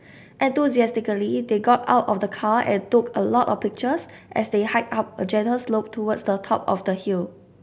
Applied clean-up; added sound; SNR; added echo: none; none; none; none.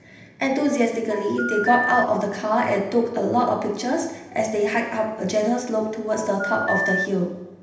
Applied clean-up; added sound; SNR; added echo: none; Telephone; 6 dB; reverberation time 0.9 s.